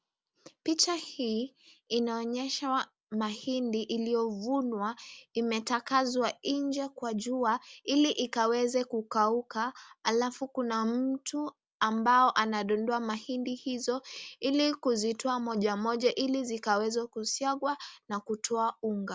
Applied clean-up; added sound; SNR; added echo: none; none; none; none.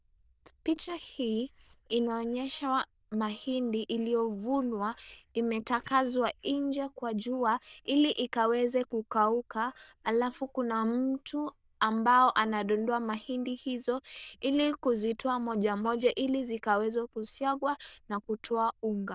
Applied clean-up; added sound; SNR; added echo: neural diffusion model UNIVERSE++.